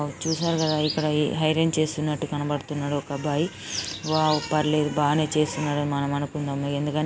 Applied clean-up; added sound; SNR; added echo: none; none; none; none.